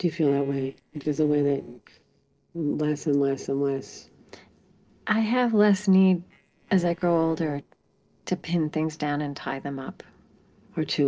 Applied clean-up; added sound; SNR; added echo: neural separator model SepFormer DNS4.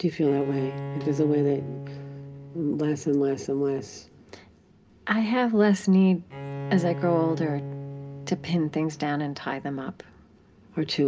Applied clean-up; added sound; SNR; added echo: none; Bowed string instrument; 12 dB; reverberation time 0.3 s.